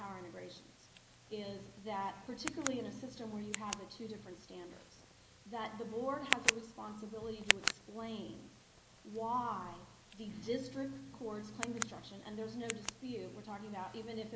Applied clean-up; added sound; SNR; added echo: none; Tick; 0 dB; reverberation time 2.4 s.